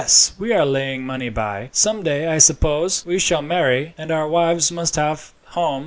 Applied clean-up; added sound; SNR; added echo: none; none; none; none.